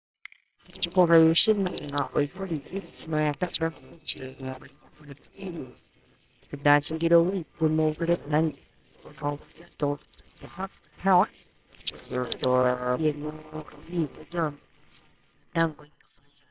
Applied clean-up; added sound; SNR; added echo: neural separator model SepFormer WHAMR!.